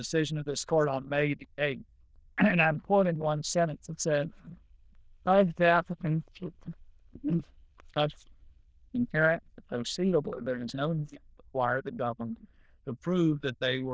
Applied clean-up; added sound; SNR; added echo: neural diffusion model UNIVERSE++.